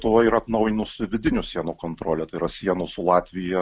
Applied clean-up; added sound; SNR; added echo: none; none; none; none.